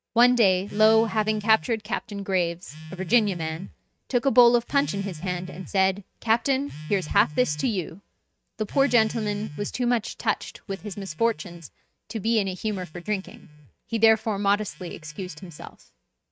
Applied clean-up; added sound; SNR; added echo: neural mask model RNNoise.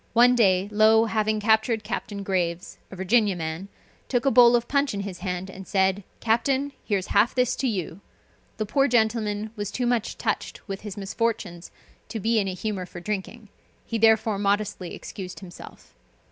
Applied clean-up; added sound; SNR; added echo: none; none; none; none.